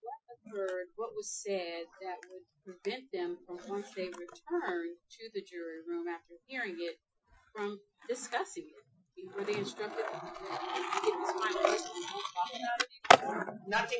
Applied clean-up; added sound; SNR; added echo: classical method Wiener filter.